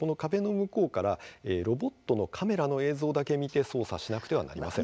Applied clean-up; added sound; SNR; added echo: none; none; none; none.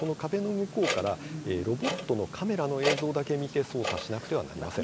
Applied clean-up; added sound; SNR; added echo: none; Clock; 6 dB; none.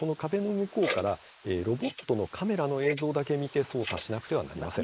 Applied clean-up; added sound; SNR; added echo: neural mask model Resemble Enhance denoiser.